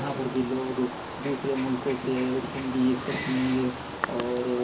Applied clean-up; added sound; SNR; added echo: none; Wild animals; 7 dB; reverberation time 0.3 s.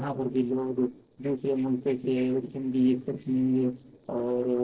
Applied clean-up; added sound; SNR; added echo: neural separator model SepFormer DNS4.